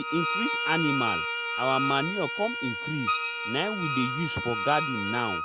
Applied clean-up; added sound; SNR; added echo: none; Bowed string instrument + Wind instrument, woodwind instrument; 0 dB; none.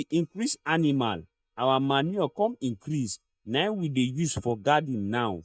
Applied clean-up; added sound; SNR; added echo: neural mask model DeepFilterNet 3.